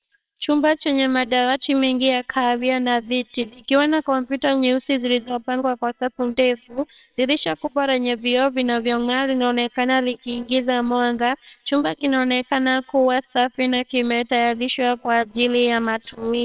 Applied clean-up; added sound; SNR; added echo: neural separator model SepFormer WHAMR!.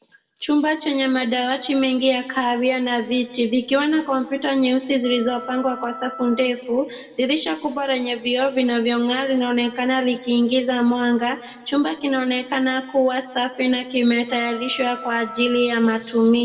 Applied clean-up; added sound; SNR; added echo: none; Wind instrument, woodwind instrument; 16 dB; reverberation time 1.0 s.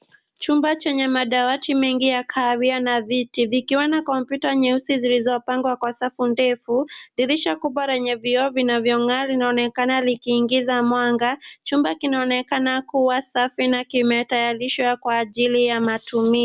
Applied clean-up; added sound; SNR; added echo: none; none; none; none.